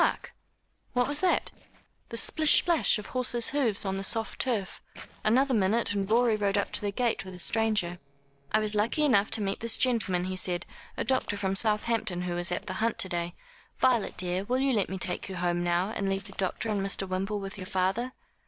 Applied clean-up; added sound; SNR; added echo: neural separator model SepFormer DNS4.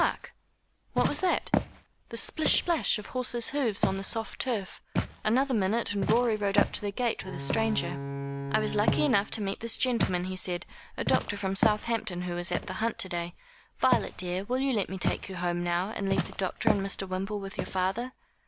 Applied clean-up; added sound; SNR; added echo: none; Walk, footsteps + Bowed string instrument; 5 dB; none.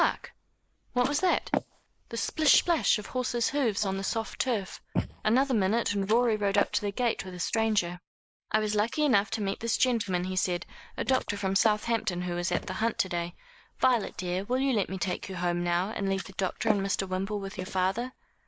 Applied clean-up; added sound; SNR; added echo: neural mask model Resemble Enhance denoiser.